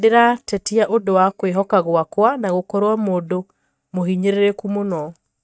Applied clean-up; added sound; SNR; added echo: neural mask model DeepFilterNet 3.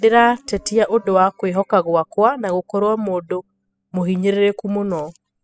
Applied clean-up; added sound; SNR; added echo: classical method spectral subtraction.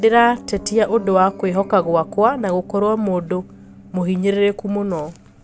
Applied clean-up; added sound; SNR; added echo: none; Piano; 19 dB; none.